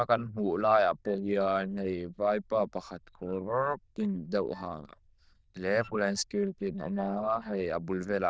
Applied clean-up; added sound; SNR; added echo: neural diffusion model UNIVERSE++.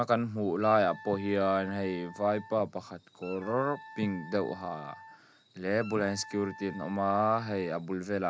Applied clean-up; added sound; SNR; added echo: none; Wind instrument, woodwind instrument; 18 dB; none.